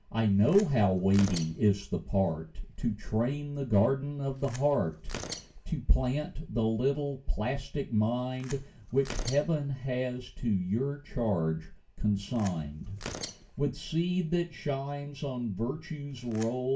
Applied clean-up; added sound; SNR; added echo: none; Tearing; 18 dB; reverberation time 0.2 s.